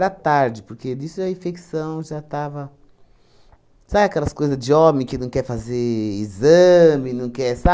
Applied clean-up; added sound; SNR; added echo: none; none; none; none.